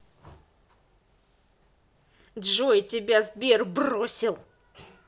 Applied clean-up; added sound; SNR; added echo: none; none; none; none.